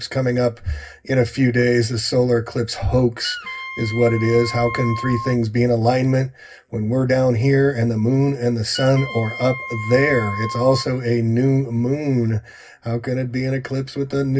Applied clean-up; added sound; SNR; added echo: none; Wind instrument, woodwind instrument; 11 dB; reverberation time 0.4 s.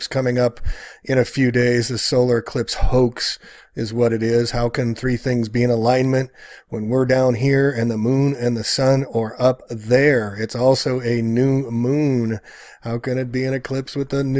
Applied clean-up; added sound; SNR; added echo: none; none; none; none.